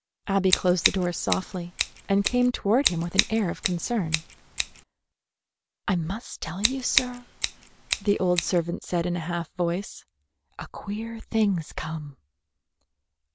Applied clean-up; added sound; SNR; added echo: none; Scissors; 3 dB; none.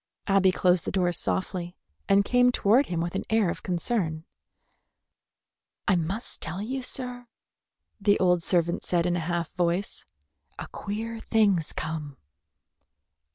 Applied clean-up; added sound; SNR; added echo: none; none; none; none.